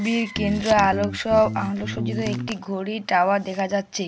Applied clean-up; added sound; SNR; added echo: none; Guitar; 7 dB; none.